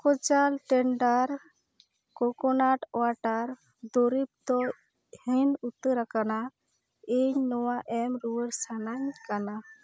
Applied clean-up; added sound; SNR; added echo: none; none; none; none.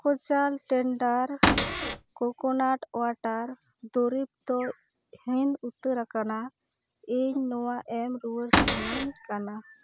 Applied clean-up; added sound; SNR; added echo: none; Cupboard open or close / Door; -5 dB; none.